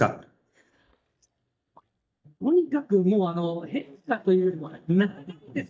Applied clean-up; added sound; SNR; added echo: neural mask model DeepFilterNet 3.